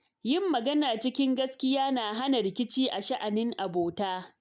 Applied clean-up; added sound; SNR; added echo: none; none; none; none.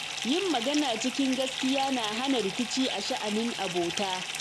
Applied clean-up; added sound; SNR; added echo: none; Fill (with liquid) / Bathtub (filling or washing); 5 dB; none.